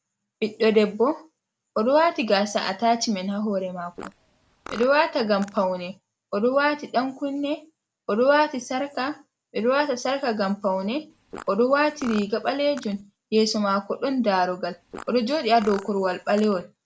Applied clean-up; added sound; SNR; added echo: none; Fart; 19 dB; none.